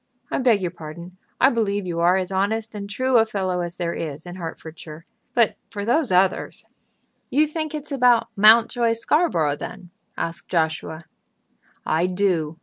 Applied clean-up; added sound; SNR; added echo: none; none; none; none.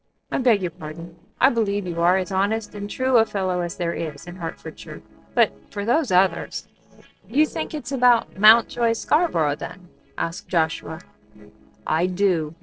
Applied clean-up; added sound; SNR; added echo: neural separator model SepFormer DNS4.